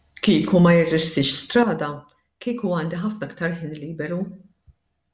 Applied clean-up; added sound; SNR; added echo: none; none; none; none.